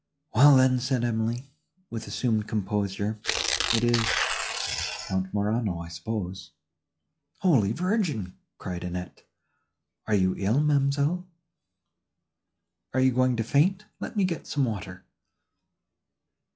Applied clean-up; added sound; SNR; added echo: classical method log-MMSE.